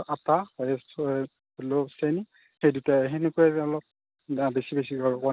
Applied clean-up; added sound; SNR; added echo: none; none; none; none.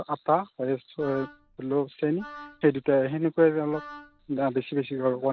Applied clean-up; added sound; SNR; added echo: none; Wind instrument, woodwind instrument; 19 dB; none.